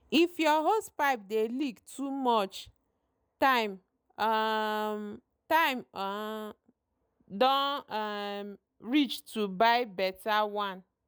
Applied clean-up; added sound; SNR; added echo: none; none; none; none.